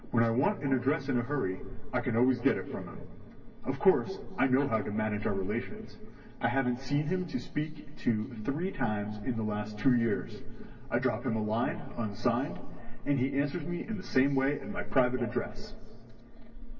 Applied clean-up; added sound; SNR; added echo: none; none; none; reverberation time 2.4 s.